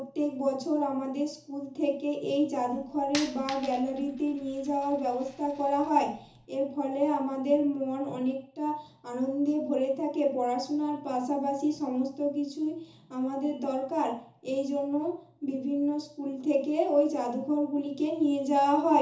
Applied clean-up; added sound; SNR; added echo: none; Coin (dropping); 17 dB; reverberation time 0.6 s.